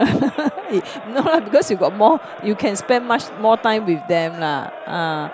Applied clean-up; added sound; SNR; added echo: none; Crowd; 15 dB; none.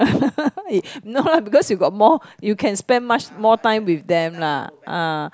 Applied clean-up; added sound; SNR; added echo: none; none; none; none.